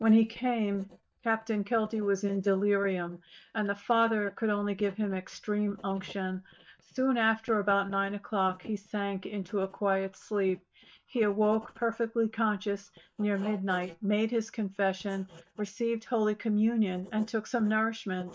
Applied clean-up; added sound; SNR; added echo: neural mask model DeepFilterNet 3.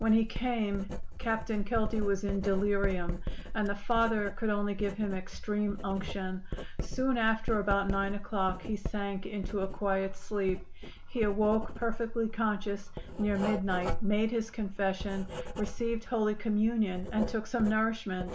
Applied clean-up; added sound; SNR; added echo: none; Writing; 4 dB; none.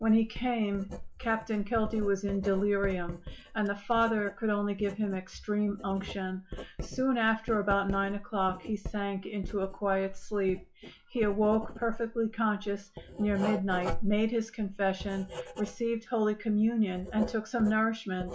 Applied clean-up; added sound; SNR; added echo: classical method log-MMSE.